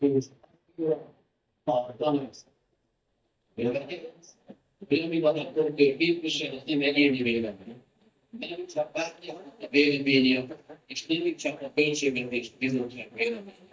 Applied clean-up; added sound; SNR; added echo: neural mask model DeepFilterNet 3.